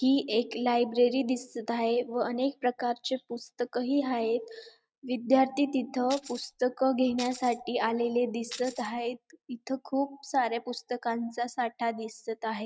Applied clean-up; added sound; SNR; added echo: neural mask model RNNoise.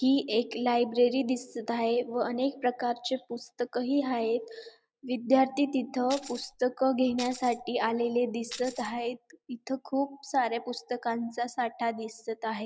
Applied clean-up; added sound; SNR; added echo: none; Tambourine; 14 dB; none.